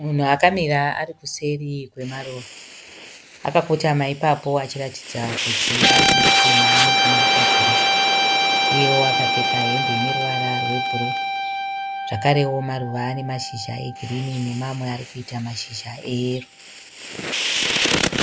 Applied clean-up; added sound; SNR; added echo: none; Guitar + Fire; -3 dB; none.